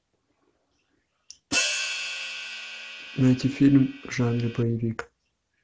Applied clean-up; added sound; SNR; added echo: none; Hi-hat; 6 dB; none.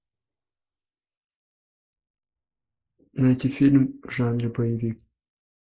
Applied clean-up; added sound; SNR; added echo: neural mask model Resemble Enhance denoiser.